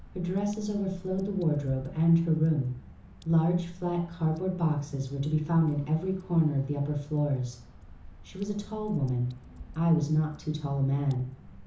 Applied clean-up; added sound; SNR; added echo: none; Drip / Water; 19 dB; reverberation time 0.7 s.